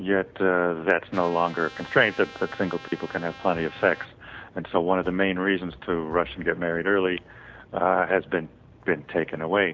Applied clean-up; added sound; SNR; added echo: none; Trumpet; 19 dB; none.